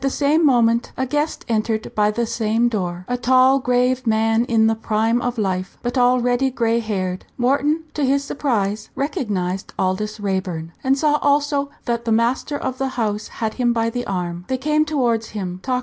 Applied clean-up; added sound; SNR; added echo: none; none; none; none.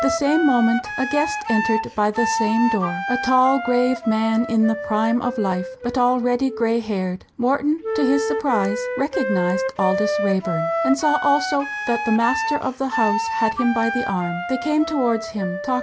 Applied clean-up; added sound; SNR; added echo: none; Wind instrument, woodwind instrument; 5 dB; none.